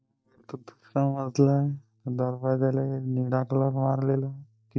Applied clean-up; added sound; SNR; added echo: neural mask model DeepFilterNet 3.